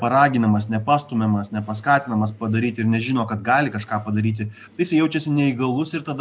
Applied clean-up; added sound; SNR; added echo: none; none; none; none.